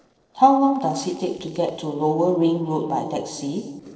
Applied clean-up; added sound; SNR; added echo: neural separator model SepFormer DNS4.